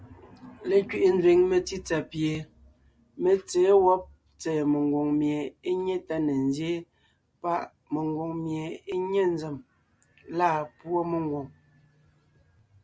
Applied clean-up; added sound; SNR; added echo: none; none; none; none.